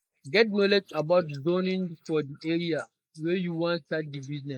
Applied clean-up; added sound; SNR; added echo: neural mask model Resemble Enhance denoiser.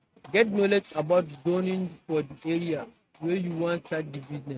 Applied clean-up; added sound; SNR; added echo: neural mask model RNNoise.